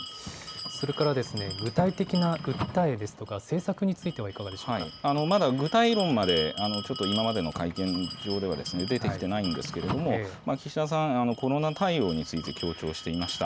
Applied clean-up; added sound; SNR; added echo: none; Bell; 10 dB; none.